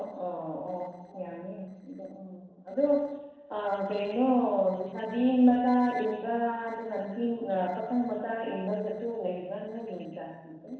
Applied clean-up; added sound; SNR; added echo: neural separator model SepFormer DNS4.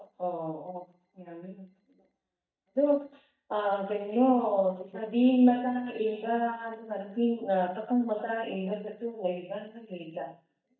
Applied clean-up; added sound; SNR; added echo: neural mask model DeepFilterNet 3.